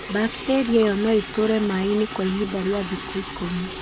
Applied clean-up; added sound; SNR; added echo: none; Liquid; 11 dB; none.